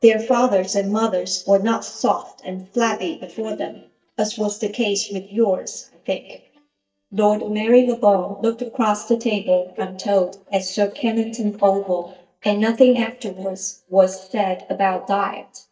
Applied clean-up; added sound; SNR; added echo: neural mask model DeepFilterNet 3.